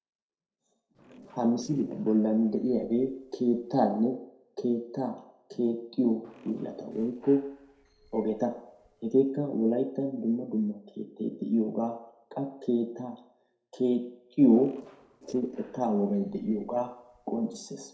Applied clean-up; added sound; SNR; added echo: neural separator model SepFormer DNS4.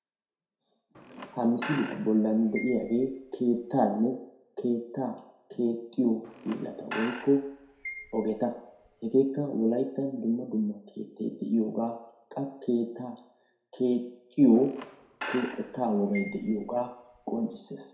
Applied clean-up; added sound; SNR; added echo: none; Squeak / Screech; 14 dB; reverberation time 0.6 s.